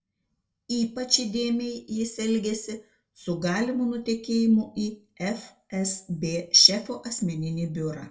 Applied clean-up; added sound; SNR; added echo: none; none; none; reverberation time 0.2 s.